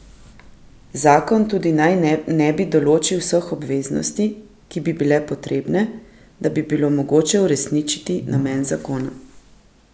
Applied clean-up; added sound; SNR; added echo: none; none; none; none.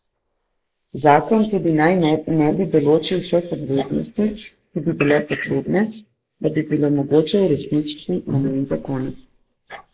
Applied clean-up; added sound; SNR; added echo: neural mask model Resemble Enhance denoiser.